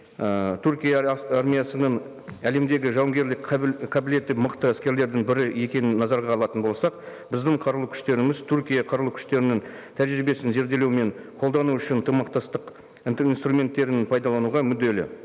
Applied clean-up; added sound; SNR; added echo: none; none; none; none.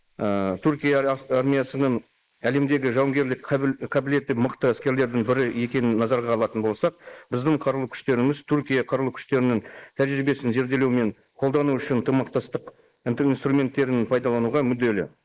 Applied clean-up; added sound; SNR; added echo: neural mask model Resemble Enhance denoiser.